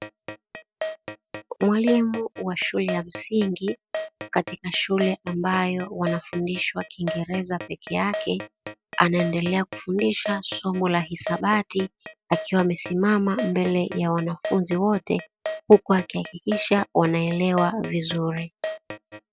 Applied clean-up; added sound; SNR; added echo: none; Keyboard (musical); 11 dB; none.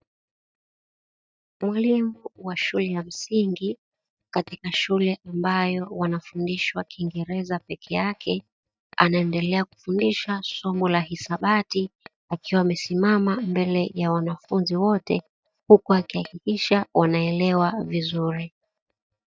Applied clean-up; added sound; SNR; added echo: neural mask model DeepFilterNet 3.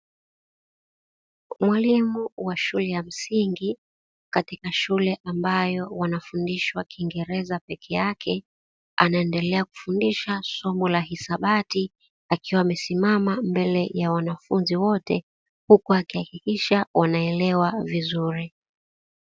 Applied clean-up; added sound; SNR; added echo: none; none; none; none.